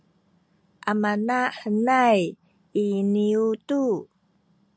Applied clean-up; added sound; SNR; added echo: none; none; none; none.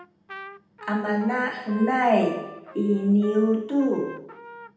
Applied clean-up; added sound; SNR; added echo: none; Trumpet; 18 dB; reverberation time 0.8 s.